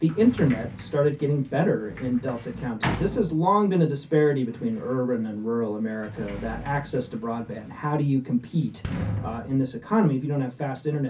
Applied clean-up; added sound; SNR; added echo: none; Sliding door; 12 dB; reverberation time 0.3 s.